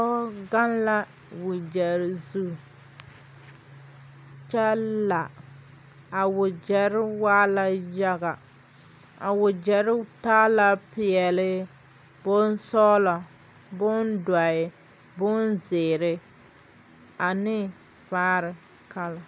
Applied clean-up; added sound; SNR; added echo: none; none; none; none.